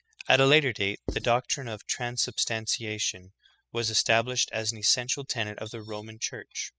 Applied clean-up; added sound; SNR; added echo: classical method spectral subtraction.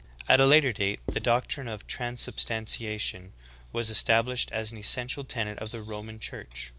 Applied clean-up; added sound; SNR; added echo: none; Writing; 9 dB; none.